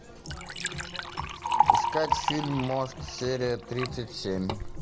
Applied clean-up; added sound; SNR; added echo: none; Liquid; -2 dB; none.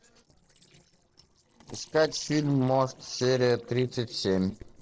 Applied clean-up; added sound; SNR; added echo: neural separator model SepFormer DNS4.